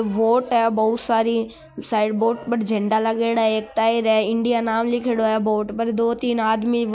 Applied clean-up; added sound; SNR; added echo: none; none; none; none.